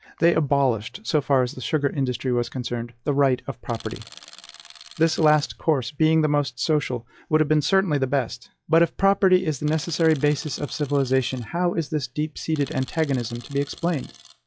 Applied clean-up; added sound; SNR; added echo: classical method log-MMSE.